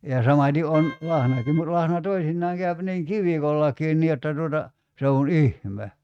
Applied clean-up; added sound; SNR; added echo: neural mask model RNNoise.